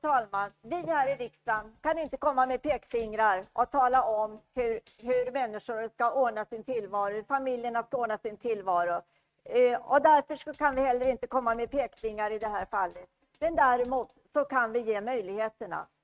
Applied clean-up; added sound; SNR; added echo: neural mask model RNNoise.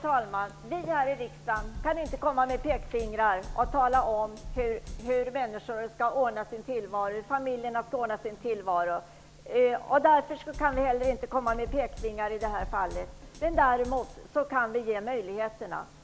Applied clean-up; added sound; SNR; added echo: none; Drum kit; 10 dB; none.